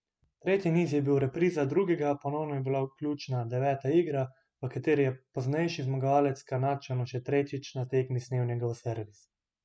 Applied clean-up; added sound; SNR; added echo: none; none; none; none.